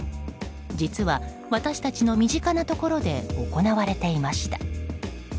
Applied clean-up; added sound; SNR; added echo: none; none; none; none.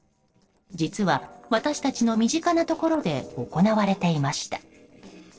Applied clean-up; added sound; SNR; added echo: neural separator model SepFormer DNS4.